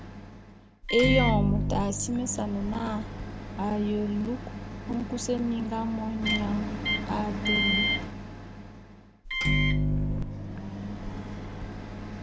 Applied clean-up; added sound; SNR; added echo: none; Microwave oven; -1 dB; none.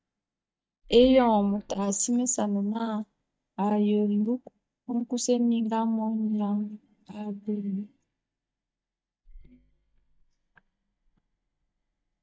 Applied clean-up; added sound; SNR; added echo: neural mask model DeepFilterNet 3.